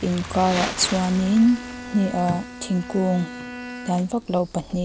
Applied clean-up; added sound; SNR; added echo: none; Bowed string instrument + Crumpling, crinkling; 11 dB; none.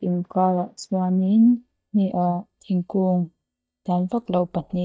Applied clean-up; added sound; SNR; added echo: neural mask model DeepFilterNet 3.